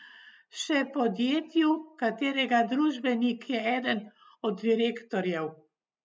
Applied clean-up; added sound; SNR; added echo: none; none; none; none.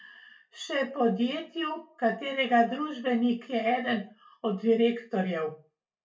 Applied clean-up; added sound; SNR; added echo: none; none; none; reverberation time 0.2 s.